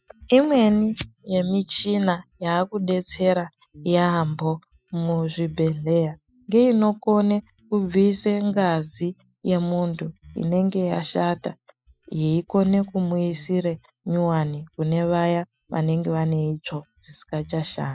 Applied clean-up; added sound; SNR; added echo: classical method Wiener filter.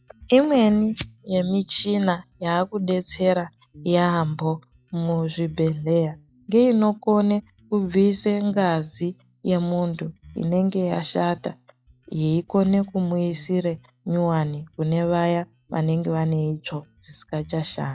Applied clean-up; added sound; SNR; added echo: classical method log-MMSE.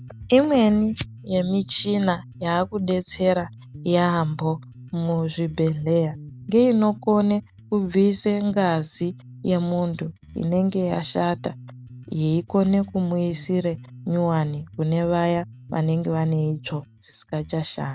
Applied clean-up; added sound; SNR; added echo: neural mask model RNNoise.